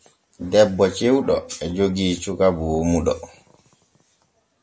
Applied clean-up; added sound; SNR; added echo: none; none; none; none.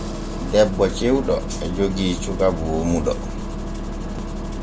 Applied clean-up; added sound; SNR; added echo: none; Engine starting; 4 dB; none.